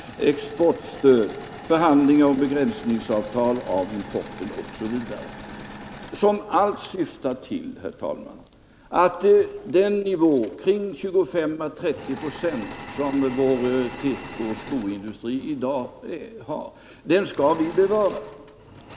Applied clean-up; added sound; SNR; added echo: none; Engine / Mechanisms; 17 dB; none.